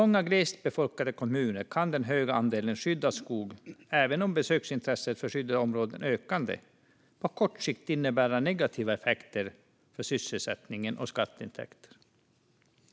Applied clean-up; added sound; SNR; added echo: none; none; none; none.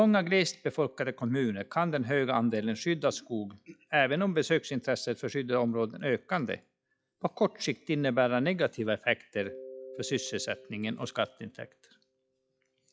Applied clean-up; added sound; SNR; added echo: classical method log-MMSE.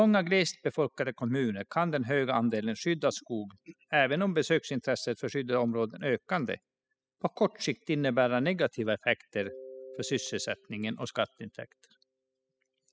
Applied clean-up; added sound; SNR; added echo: classical method spectral subtraction.